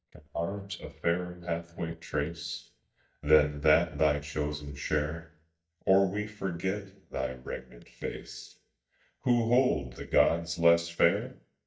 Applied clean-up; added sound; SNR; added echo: neural mask model DeepFilterNet 3.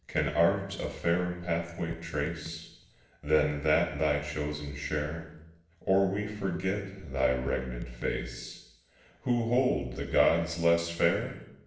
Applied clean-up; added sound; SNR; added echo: none; Raindrop / Drip; 18 dB; reverberation time 0.8 s.